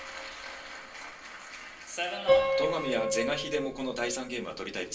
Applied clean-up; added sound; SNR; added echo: none; Piano; -2 dB; reverberation time 0.3 s.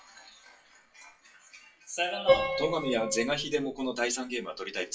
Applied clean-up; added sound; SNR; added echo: classical method WPE with log-MMSE.